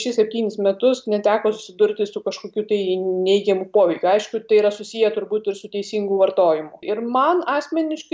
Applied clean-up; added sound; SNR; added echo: none; none; none; none.